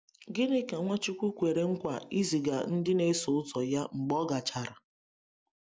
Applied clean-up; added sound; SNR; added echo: none; none; none; none.